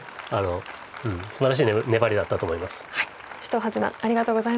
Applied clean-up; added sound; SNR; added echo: none; Applause; 15 dB; none.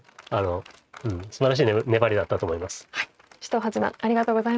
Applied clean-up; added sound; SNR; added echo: neural mask model RNNoise.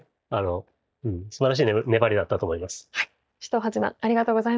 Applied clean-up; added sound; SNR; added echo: neural mask model DeepFilterNet 3.